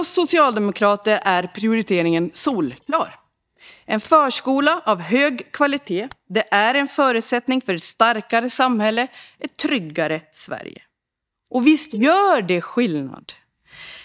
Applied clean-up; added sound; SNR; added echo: neural mask model DeepFilterNet 3.